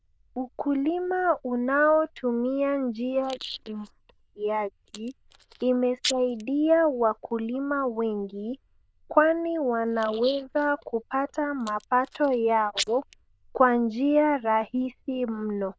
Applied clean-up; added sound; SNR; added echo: neural diffusion model UNIVERSE++.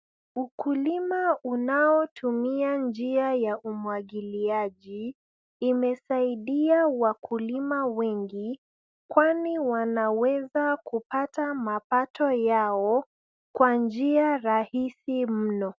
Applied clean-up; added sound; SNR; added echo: none; none; none; none.